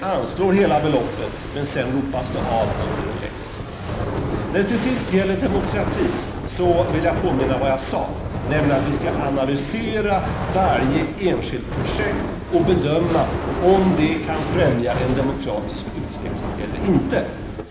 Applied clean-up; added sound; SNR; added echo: none; Fire; 4 dB; reverberation time 0.8 s.